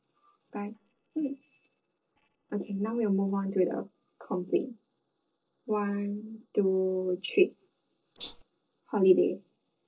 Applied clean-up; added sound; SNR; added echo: neural separator model SepFormer DNS4.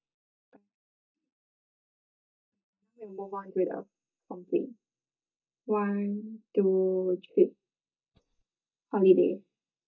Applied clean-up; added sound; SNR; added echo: neural mask model DeepFilterNet 3.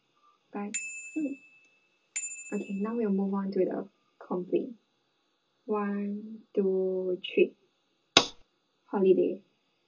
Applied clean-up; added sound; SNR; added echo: none; Bicycle bell; 11 dB; reverberation time 0.2 s.